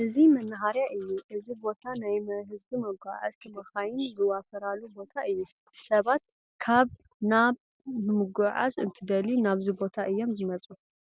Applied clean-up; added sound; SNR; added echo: none; none; none; none.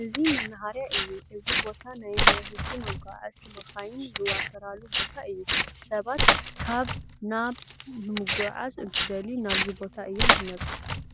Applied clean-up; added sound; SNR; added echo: none; Tearing; -5 dB; none.